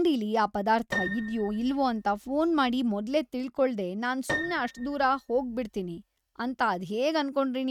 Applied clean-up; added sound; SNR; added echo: neural mask model RNNoise.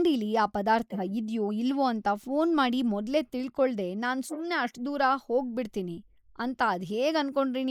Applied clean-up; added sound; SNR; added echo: neural mask model Resemble Enhance denoiser.